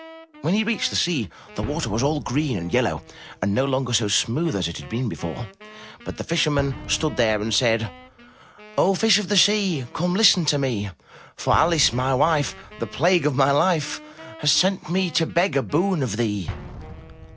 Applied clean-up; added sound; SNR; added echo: none; Explosion + Wind instrument, woodwind instrument; 17 dB; none.